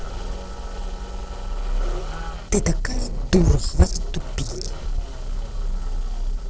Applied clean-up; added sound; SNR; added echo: neural separator model SepFormer DNS4.